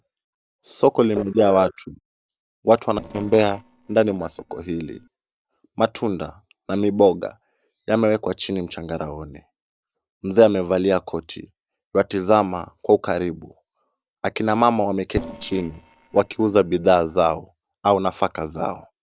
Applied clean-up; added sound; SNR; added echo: neural separator model SepFormer DNS4.